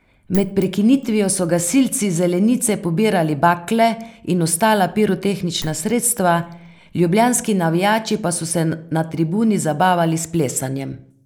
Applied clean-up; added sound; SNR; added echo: neural mask model Resemble Enhance denoiser.